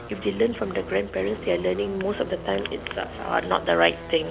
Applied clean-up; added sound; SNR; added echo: none; Motor vehicle (road) + Guitar; 13 dB; none.